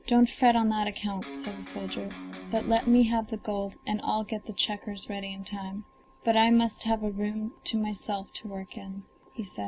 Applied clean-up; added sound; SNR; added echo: none; Electric guitar; 12 dB; none.